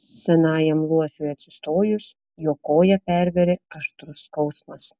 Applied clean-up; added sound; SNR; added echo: none; none; none; none.